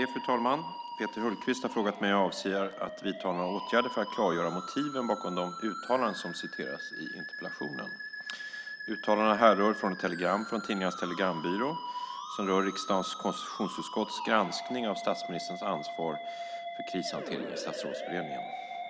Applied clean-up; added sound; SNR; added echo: none; Musical instrument; 8 dB; none.